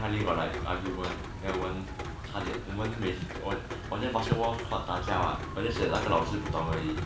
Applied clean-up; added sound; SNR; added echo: none; Rain; 6 dB; none.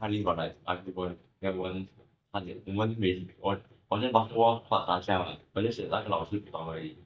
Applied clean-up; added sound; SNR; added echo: neural mask model DeepFilterNet 3.